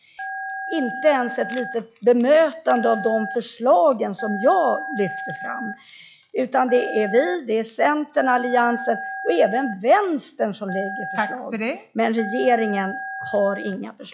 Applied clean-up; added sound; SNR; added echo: classical method log-MMSE.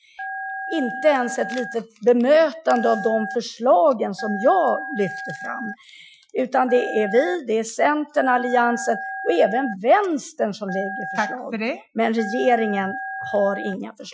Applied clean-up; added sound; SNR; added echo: classical method Wiener filter.